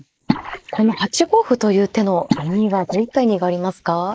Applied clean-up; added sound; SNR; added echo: neural mask model Resemble Enhance denoiser.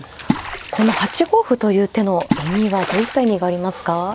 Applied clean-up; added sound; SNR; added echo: none; Water / Splash, splatter; 8 dB; none.